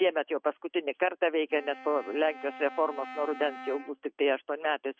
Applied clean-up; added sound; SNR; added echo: neural mask model RNNoise.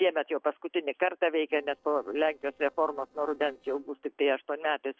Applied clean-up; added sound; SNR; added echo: neural separator model SepFormer DNS4.